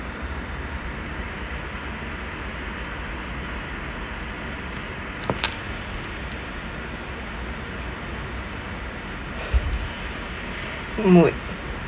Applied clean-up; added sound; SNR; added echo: none; Engine starting; 20 dB; none.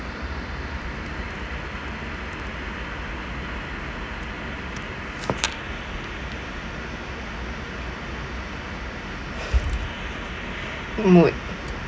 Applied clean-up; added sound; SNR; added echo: none; none; none; none.